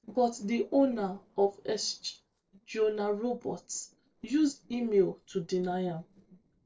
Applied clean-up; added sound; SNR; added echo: neural separator model SepFormer DNS4.